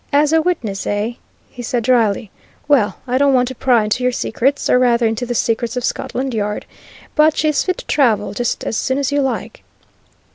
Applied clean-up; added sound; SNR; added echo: none; none; none; none.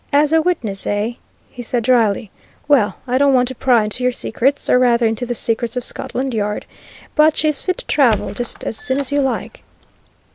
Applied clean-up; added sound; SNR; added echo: none; Squeak; 14 dB; none.